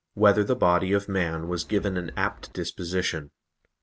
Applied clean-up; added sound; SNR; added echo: none; Wind; 18 dB; none.